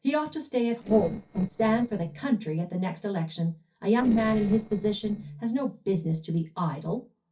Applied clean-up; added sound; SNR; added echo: neural separator model SepFormer DNS4.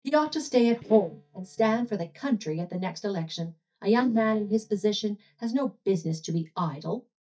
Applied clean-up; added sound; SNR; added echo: neural mask model DeepFilterNet 3.